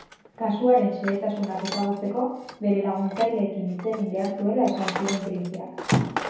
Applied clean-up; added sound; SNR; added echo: none; Tools; 12 dB; reverberation time 2.0 s.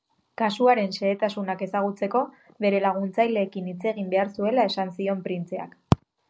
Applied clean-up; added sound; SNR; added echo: none; none; none; none.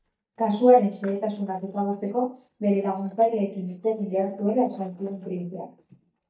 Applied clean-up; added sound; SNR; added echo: neural mask model DeepFilterNet 3.